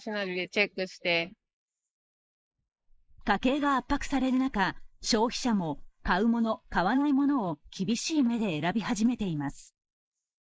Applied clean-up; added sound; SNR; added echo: neural mask model Resemble Enhance denoiser.